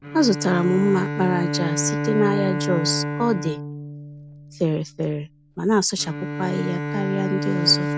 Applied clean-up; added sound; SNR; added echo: none; Bowed string instrument; 4 dB; none.